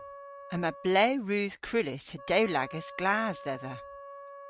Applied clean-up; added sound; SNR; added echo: none; Wind instrument, woodwind instrument; 16 dB; none.